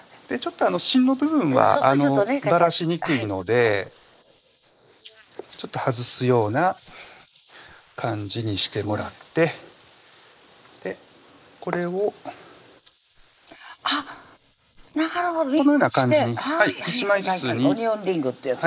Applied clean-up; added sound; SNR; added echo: neural mask model Resemble Enhance denoiser.